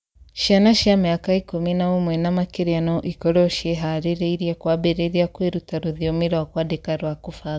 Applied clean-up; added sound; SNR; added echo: none; none; none; none.